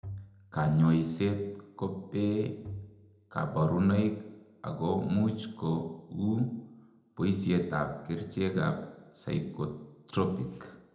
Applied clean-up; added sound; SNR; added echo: none; Bowed string instrument; 16 dB; reverberation time 0.8 s.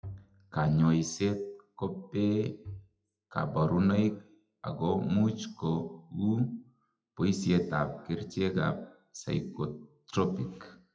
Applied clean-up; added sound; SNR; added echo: classical method WPE with log-MMSE.